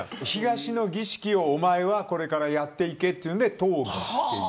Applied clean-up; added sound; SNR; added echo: none; none; none; none.